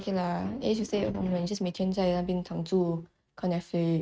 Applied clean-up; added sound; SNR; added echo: neural mask model RNNoise.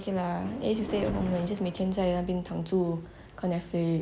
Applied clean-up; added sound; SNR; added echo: none; Thunder; 14 dB; none.